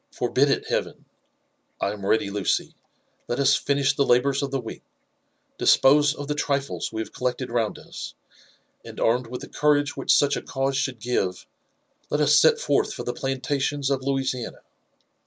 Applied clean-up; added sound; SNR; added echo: none; none; none; none.